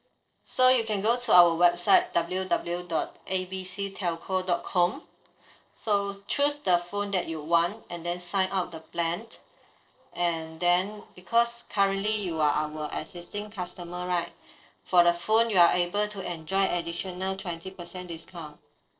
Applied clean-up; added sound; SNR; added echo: neural separator model SepFormer DNS4.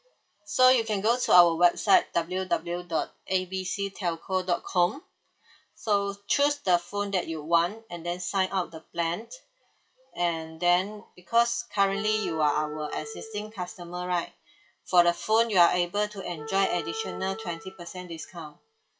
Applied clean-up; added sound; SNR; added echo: classical method WPE with log-MMSE.